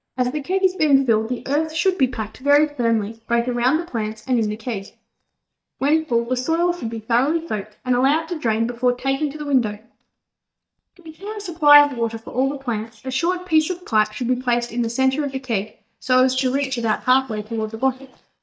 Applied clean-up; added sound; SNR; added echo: neural mask model DeepFilterNet 3.